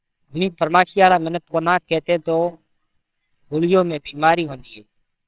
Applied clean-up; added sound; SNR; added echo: neural separator model SepFormer WHAMR!.